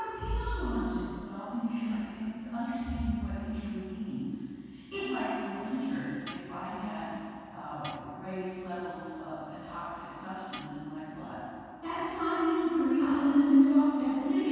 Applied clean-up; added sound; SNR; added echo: none; Tools; 17 dB; reverberation time 2.1 s.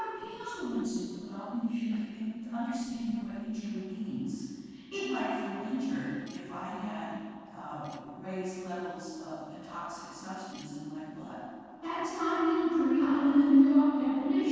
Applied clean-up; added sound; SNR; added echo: neural separator model SepFormer DNS4.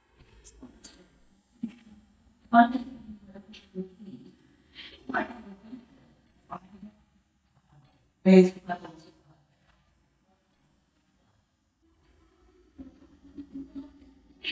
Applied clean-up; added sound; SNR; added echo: neural mask model DeepFilterNet 3.